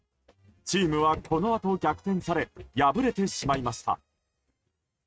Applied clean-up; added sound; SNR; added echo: neural mask model RNNoise.